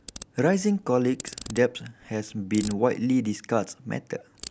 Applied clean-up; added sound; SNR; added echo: none; Ratchet, pawl; 18 dB; none.